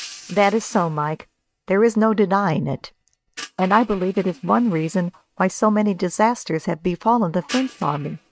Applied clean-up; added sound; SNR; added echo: neural mask model RNNoise.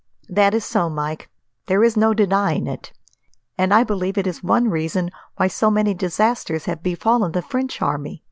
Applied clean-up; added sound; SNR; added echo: none; none; none; none.